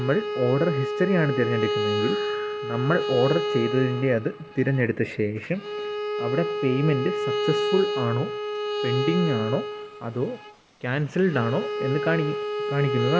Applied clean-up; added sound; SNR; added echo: none; Bowed string instrument; 3 dB; none.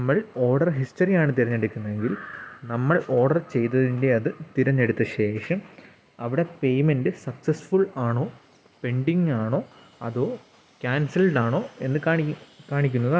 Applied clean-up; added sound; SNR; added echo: none; none; none; none.